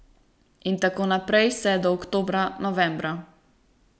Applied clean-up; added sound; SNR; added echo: none; none; none; none.